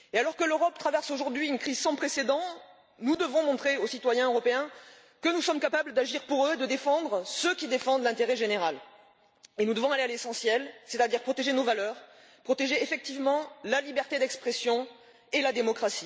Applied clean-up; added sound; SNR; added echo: none; none; none; none.